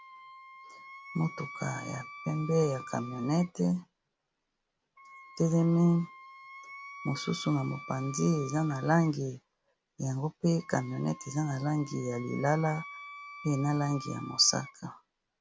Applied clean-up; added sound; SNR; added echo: none; Wind instrument, woodwind instrument; 16 dB; none.